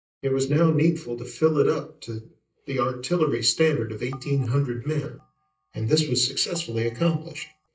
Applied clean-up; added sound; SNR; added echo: neural mask model DeepFilterNet 3.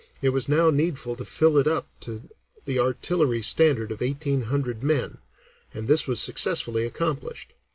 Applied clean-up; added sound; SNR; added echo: none; none; none; none.